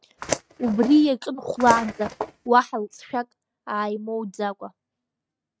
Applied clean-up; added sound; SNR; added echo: neural mask model RNNoise.